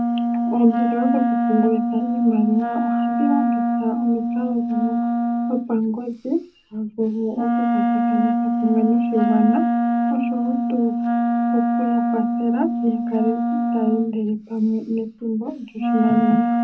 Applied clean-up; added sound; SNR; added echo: none; Wind instrument, woodwind instrument; -2 dB; reverberation time 0.4 s.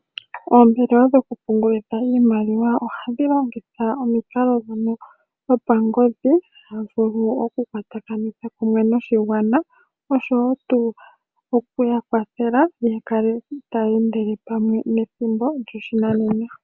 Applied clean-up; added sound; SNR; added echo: none; none; none; none.